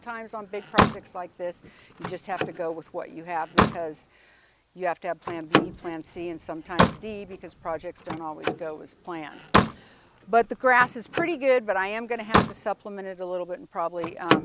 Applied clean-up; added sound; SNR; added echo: none; Slam; -1 dB; none.